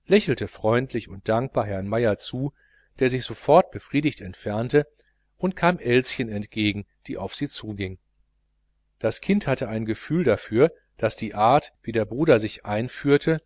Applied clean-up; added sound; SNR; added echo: none; none; none; none.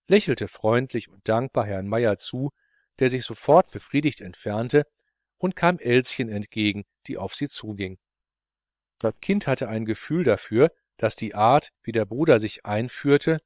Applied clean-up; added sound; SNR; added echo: neural separator model SepFormer WHAM!.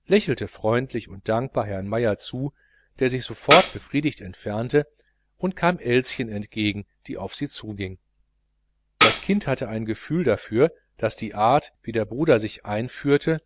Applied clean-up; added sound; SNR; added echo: none; Tambourine; 1 dB; none.